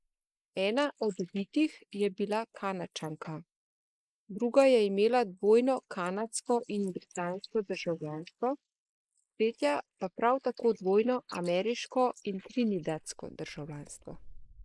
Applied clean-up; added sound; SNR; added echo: neural mask model Resemble Enhance denoiser.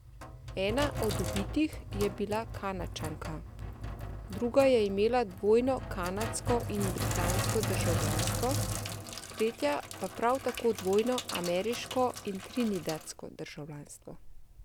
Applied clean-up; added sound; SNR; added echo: none; Sink (filling or washing); 5 dB; none.